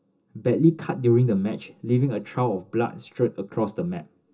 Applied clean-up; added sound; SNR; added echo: none; none; none; reverberation time 0.2 s.